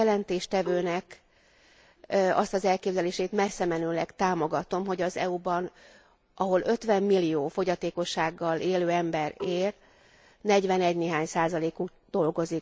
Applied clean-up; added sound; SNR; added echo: none; Marimba, xylophone; 13 dB; none.